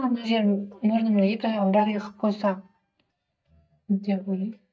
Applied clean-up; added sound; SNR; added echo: neural mask model DeepFilterNet 3.